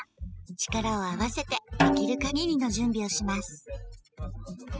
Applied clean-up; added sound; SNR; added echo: classical method spectral subtraction.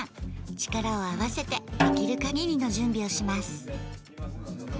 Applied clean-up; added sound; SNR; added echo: none; Snare drum; 1 dB; none.